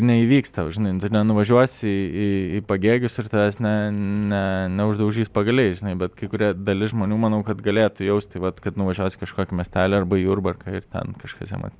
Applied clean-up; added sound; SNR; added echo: none; none; none; none.